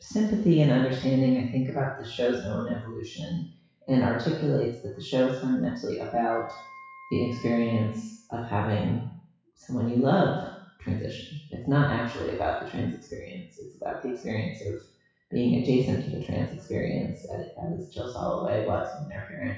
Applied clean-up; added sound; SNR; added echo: classical method WPE with log-MMSE.